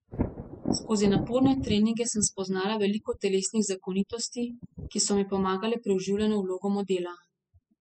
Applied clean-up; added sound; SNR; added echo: classical method spectral subtraction.